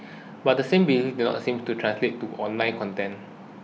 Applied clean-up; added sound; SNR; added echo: none; none; none; none.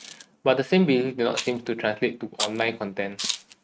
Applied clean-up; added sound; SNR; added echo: neural mask model RNNoise.